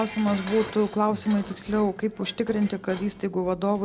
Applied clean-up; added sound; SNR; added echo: none; Dishes, pots, and pans; 16 dB; none.